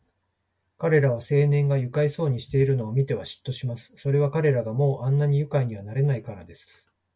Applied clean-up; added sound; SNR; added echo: none; none; none; none.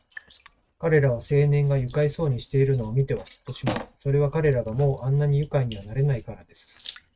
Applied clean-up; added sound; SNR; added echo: neural mask model RNNoise.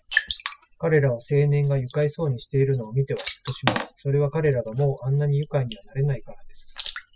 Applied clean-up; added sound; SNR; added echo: classical method spectral subtraction.